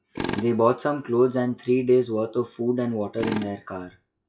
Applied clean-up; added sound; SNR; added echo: classical method WPE with log-MMSE.